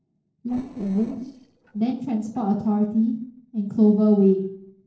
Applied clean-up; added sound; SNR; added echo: neural separator model SepFormer DNS4.